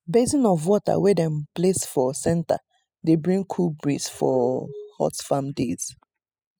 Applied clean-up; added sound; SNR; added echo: classical method spectral subtraction.